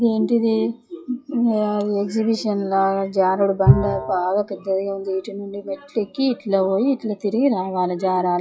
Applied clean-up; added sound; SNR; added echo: classical method WPE with log-MMSE.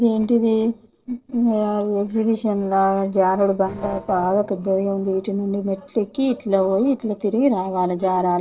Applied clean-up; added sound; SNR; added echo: neural separator model SepFormer DNS4.